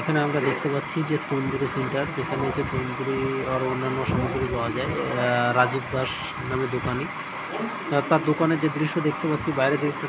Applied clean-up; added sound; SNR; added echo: none; none; none; none.